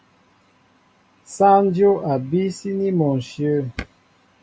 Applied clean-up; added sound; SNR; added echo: none; none; none; none.